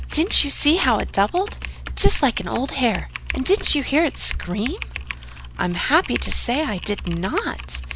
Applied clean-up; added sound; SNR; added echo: none; Typing; 11 dB; none.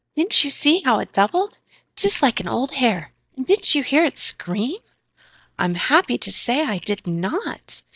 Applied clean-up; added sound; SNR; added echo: neural mask model DeepFilterNet 3.